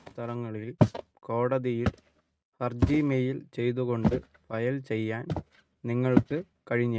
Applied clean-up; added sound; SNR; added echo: neural mask model RNNoise.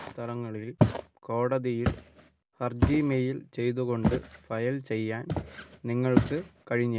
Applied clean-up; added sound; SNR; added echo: none; Walk, footsteps; 0 dB; none.